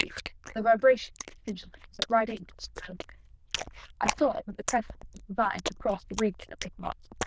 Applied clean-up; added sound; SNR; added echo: neural diffusion model UNIVERSE++.